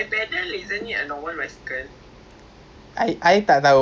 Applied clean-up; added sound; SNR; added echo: none; none; none; none.